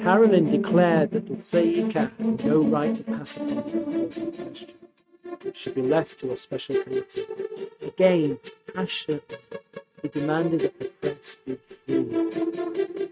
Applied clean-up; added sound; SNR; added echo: neural mask model RNNoise.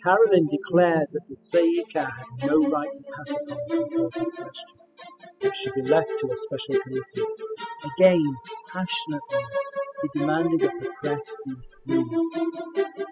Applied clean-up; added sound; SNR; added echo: classical method spectral subtraction.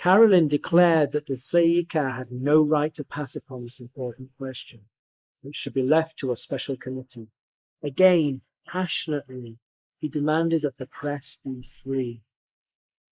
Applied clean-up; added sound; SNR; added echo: neural mask model Resemble Enhance denoiser.